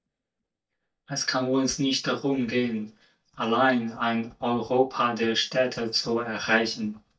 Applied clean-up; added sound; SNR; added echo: neural mask model DeepFilterNet 3.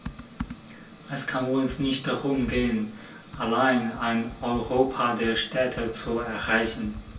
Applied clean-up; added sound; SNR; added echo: none; Computer keyboard; 16 dB; reverberation time 0.2 s.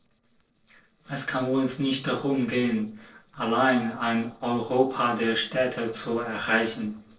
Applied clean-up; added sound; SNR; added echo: neural separator model SepFormer DNS4.